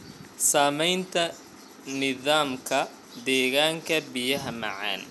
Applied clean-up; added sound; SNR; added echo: none; none; none; none.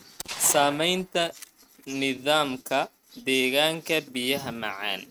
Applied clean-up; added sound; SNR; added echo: neural mask model RNNoise.